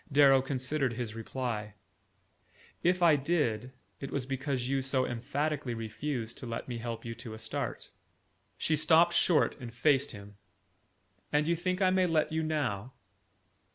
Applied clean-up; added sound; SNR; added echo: none; none; none; none.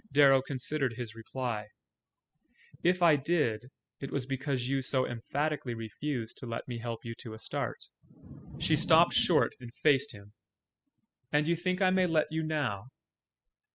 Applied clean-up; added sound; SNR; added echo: classical method spectral subtraction.